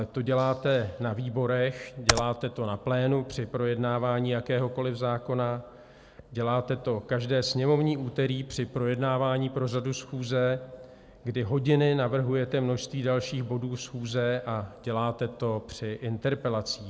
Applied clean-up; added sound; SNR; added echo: none; Computer keyboard; 3 dB; none.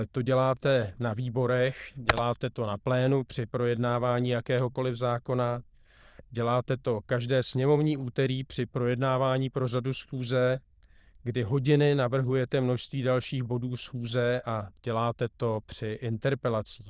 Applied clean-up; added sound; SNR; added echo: neural diffusion model UNIVERSE++.